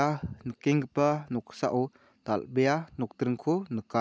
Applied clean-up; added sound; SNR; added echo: none; none; none; none.